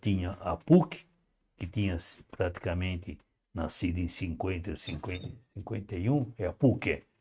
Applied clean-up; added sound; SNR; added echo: neural mask model RNNoise.